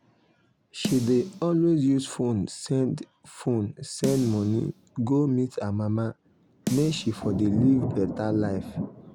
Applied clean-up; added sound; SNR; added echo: none; Snare drum; 13 dB; none.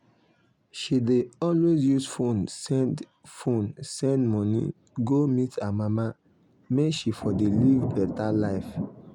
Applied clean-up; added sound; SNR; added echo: none; none; none; none.